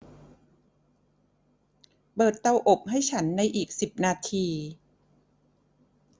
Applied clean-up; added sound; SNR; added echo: none; none; none; none.